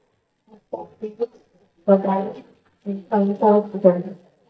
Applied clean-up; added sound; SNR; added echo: neural mask model DeepFilterNet 3.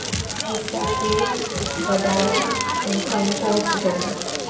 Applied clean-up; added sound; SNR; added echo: none; Crackle; 0 dB; reverberation time 1.2 s.